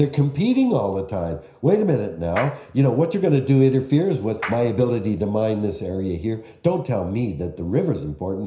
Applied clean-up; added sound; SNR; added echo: none; Clapping; 17 dB; reverberation time 0.5 s.